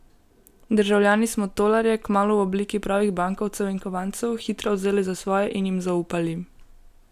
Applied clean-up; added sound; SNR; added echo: none; none; none; none.